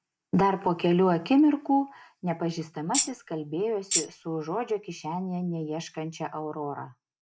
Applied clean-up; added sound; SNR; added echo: none; Tambourine; 3 dB; none.